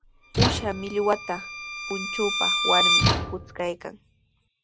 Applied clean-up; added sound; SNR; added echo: none; Slam / Tools + Bowed string instrument; -3 dB; none.